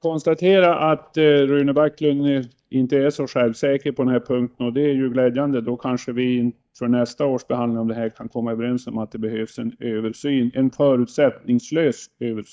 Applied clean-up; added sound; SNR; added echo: neural mask model DeepFilterNet 3.